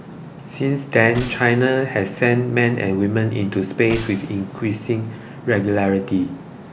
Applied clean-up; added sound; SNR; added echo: none; Gunshot, gunfire; 19 dB; none.